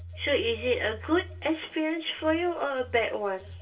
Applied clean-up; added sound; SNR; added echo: none; Telephone; 15 dB; reverberation time 0.2 s.